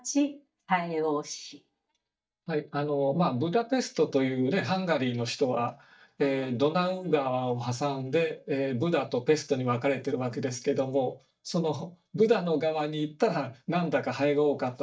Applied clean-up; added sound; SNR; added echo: neural mask model DeepFilterNet 3.